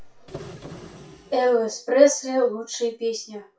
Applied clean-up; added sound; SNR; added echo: classical method WPE with log-MMSE.